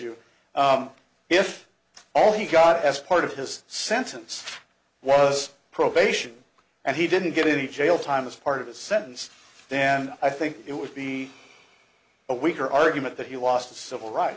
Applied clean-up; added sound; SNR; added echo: none; none; none; none.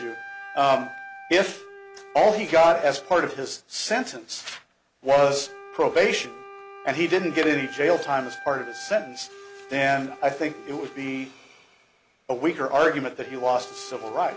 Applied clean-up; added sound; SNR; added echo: none; Wind instrument, woodwind instrument; 18 dB; none.